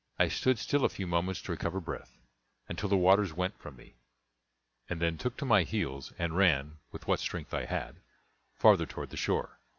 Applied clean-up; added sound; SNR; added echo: none; none; none; none.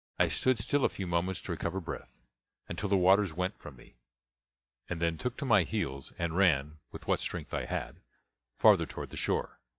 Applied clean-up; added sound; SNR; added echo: neural mask model DeepFilterNet 3.